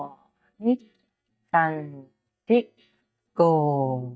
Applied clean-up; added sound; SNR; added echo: neural mask model DeepFilterNet 3.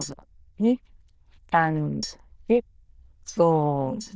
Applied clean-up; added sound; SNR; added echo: neural diffusion model UNIVERSE++.